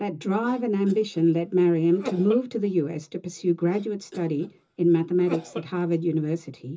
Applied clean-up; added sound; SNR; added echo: none; Cough; 16 dB; reverberation time 0.2 s.